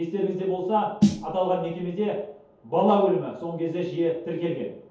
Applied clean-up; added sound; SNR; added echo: none; Snare drum; 3 dB; reverberation time 0.7 s.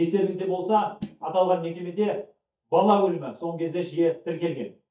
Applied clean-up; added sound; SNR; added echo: neural mask model DeepFilterNet 3.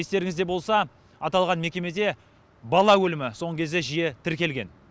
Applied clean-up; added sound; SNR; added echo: none; none; none; none.